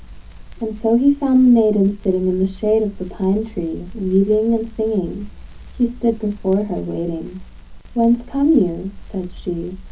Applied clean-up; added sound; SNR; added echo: none; Crackle; 16 dB; reverberation time 0.3 s.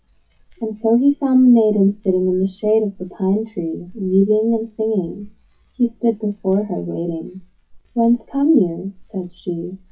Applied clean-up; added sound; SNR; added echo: classical method WPE with log-MMSE.